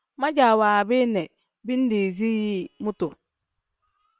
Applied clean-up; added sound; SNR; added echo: neural separator model SepFormer WHAM!.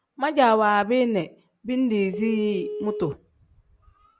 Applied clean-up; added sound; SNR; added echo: none; Telephone; 7 dB; none.